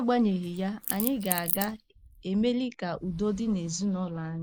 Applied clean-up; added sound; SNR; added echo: neural mask model Resemble Enhance denoiser.